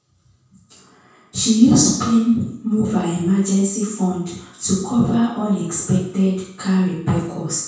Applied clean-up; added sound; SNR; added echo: none; none; none; reverberation time 0.6 s.